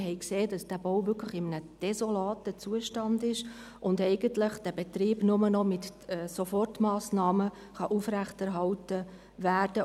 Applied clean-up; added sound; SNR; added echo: none; none; none; none.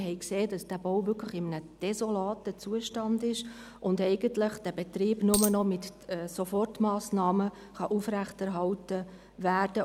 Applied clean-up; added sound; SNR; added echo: none; Coin (dropping); 2 dB; none.